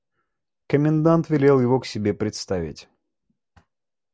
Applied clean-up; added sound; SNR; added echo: none; none; none; none.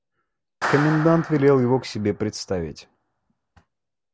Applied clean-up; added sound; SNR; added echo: none; Clapping; 10 dB; none.